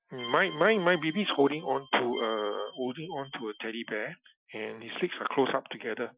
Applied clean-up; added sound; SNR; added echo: classical method Wiener filter.